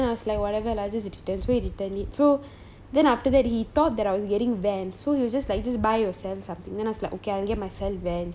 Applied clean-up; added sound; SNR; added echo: none; none; none; none.